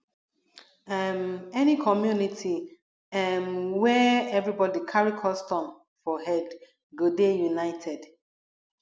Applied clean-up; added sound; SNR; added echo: none; none; none; none.